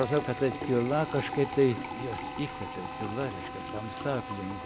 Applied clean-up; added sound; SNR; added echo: none; Liquid + Drill; 7 dB; none.